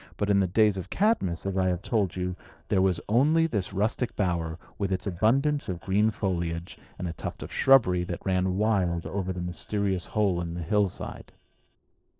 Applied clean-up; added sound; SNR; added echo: neural separator model SepFormer DNS4.